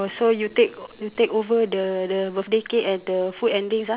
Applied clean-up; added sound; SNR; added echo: none; none; none; none.